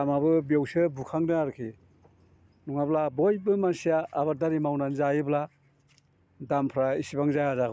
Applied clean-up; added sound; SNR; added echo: none; none; none; none.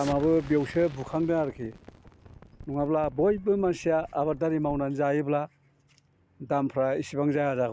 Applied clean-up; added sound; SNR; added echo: none; Explosion; 20 dB; none.